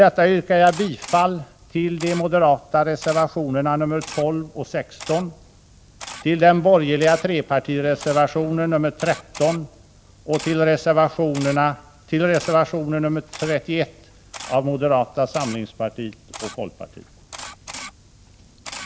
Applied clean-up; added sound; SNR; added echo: none; Camera; 19 dB; none.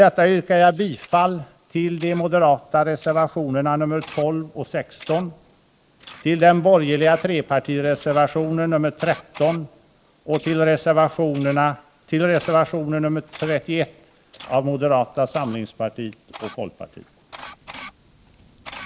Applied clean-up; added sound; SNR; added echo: neural mask model Resemble Enhance denoiser.